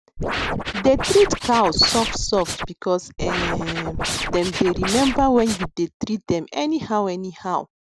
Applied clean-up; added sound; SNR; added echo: none; Scratching (performance technique); 4 dB; none.